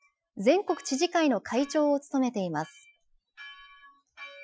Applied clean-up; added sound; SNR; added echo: classical method Wiener filter.